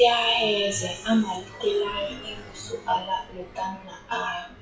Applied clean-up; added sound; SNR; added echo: classical method WPE with log-MMSE.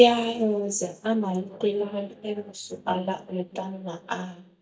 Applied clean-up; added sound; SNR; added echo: neural mask model DeepFilterNet 3.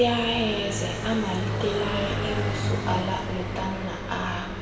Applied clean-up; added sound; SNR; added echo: none; Car passing by; 2 dB; reverberation time 1.9 s.